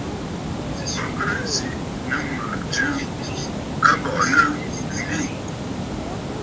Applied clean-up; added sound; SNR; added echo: none; Water; 2 dB; none.